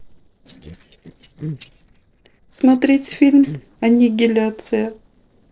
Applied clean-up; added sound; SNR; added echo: neural separator model SepFormer DNS4.